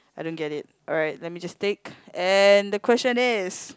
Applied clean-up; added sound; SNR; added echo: none; none; none; none.